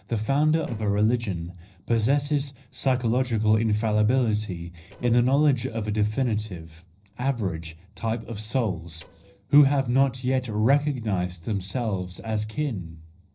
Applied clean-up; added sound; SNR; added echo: neural separator model SepFormer DNS4.